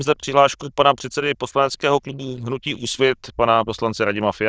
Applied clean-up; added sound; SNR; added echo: neural diffusion model UNIVERSE++.